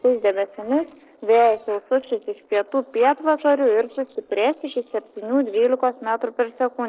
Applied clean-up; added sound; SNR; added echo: neural separator model SepFormer DNS4.